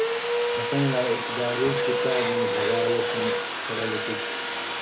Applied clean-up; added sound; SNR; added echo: none; Domestic sounds, home sounds; -4 dB; reverberation time 0.3 s.